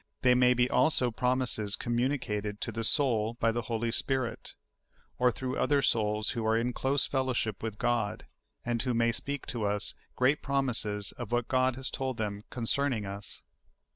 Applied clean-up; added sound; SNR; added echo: none; none; none; none.